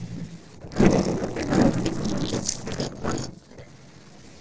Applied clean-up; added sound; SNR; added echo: neural separator model SepFormer DNS4.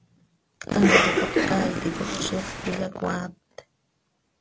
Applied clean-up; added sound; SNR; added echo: none; Cough; -4 dB; none.